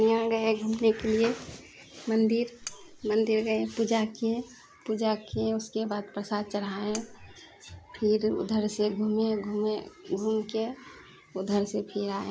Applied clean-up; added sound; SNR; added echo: none; Cutlery, silverware; 15 dB; none.